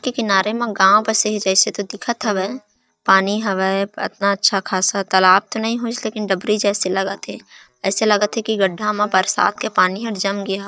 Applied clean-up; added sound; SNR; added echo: neural mask model DeepFilterNet 3.